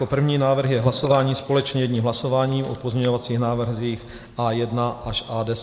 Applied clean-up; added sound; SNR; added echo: neural mask model Resemble Enhance denoiser.